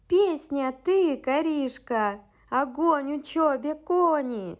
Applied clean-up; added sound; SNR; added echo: none; none; none; none.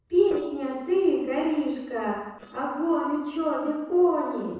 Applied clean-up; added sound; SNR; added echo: neural separator model SepFormer DNS4.